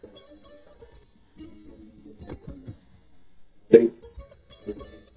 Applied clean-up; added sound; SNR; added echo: neural mask model DeepFilterNet 3.